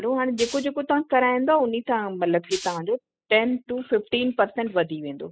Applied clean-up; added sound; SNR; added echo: classical method spectral subtraction.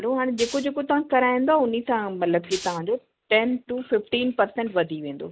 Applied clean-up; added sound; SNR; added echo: none; Rattle (instrument); 12 dB; none.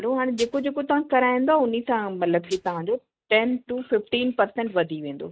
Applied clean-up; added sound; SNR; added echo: neural mask model RNNoise.